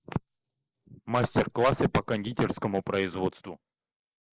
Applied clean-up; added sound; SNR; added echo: neural mask model Resemble Enhance denoiser.